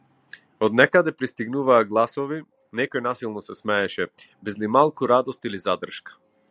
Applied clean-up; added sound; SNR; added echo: none; none; none; none.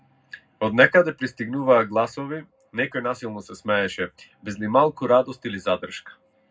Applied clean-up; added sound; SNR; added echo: none; none; none; reverberation time 0.3 s.